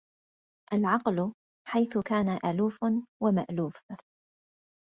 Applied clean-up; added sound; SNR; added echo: none; none; none; none.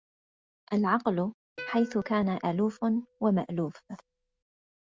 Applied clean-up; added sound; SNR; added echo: none; Plucked string instrument; 19 dB; none.